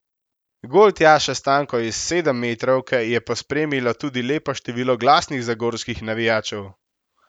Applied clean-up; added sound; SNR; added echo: none; none; none; none.